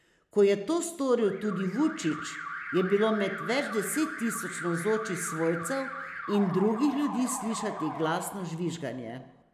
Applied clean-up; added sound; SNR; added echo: none; Alarm; 10 dB; none.